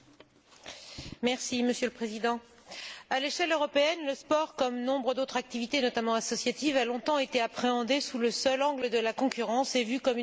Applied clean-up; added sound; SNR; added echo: none; none; none; none.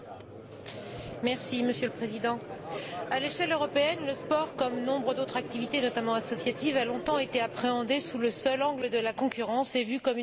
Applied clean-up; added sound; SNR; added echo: none; Crowd; 11 dB; none.